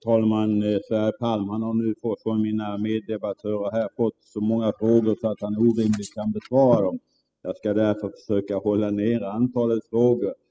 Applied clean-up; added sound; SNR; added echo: classical method spectral subtraction.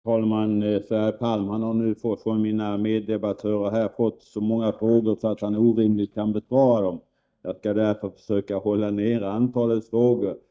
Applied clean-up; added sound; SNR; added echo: neural mask model DeepFilterNet 3.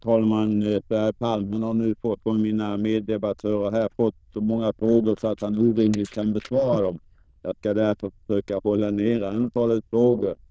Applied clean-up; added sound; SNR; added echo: neural diffusion model UNIVERSE++.